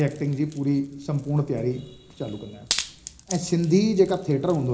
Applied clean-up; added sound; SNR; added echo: none; Wood; 14 dB; reverberation time 0.4 s.